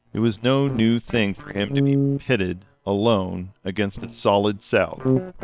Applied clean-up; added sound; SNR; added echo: neural separator model SepFormer WHAM!.